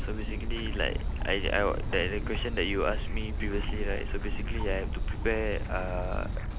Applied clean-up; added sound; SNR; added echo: none; Stream / Bird; -2 dB; none.